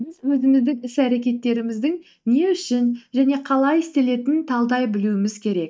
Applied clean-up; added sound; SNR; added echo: neural mask model DeepFilterNet 3.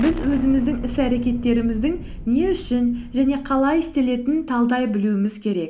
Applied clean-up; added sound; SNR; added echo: none; Explosion; 13 dB; none.